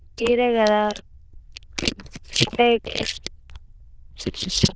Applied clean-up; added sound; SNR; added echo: neural diffusion model UNIVERSE++.